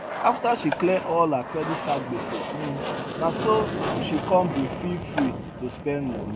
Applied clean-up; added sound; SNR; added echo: none; Marimba, xylophone + Aircraft; 3 dB; none.